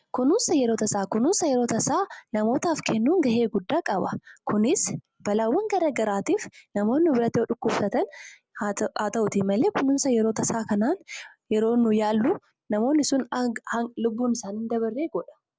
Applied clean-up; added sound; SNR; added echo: none; none; none; none.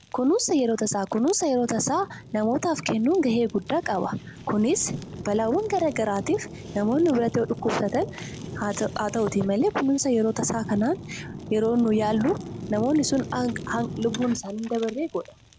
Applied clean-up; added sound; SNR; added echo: none; Fire; 14 dB; none.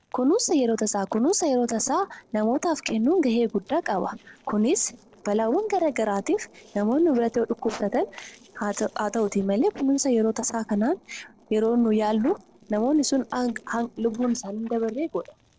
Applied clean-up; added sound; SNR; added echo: neural separator model SepFormer DNS4.